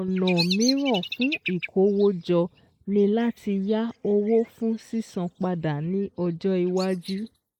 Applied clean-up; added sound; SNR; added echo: neural mask model Resemble Enhance denoiser.